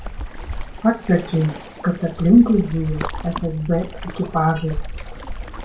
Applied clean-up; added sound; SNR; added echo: none; Waves, surf; 9 dB; reverberation time 0.3 s.